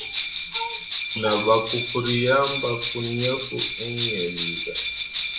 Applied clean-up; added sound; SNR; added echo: none; Bell; 3 dB; reverberation time 0.6 s.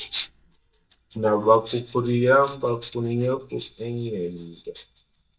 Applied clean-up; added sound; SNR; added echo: neural mask model DeepFilterNet 3.